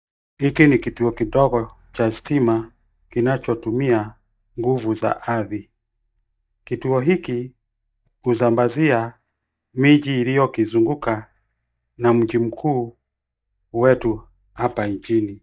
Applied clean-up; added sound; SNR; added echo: neural mask model DeepFilterNet 3.